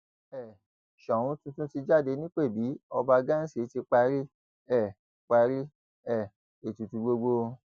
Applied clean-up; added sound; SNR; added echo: none; none; none; none.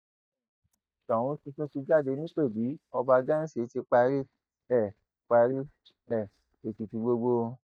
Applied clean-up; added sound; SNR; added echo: neural mask model DeepFilterNet 3.